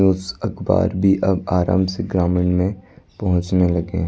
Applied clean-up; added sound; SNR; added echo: none; none; none; none.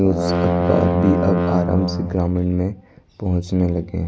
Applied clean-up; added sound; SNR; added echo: none; Brass instrument; 1 dB; none.